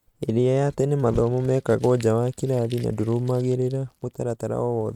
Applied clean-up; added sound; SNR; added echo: neural mask model RNNoise.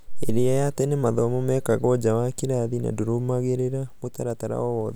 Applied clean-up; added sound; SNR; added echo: none; none; none; none.